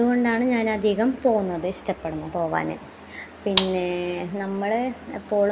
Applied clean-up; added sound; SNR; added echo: none; Gunshot, gunfire; 3 dB; none.